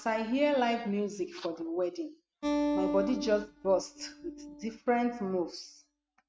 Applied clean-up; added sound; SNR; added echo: neural mask model RNNoise.